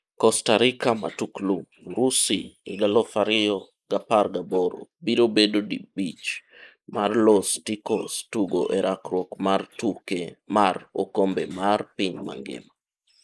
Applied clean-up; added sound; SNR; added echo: neural mask model Resemble Enhance denoiser.